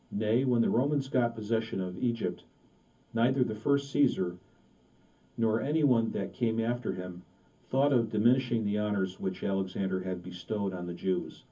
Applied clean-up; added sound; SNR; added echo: none; none; none; reverberation time 0.3 s.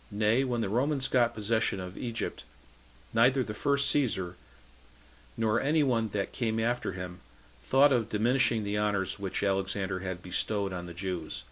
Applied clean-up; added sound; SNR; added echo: none; none; none; none.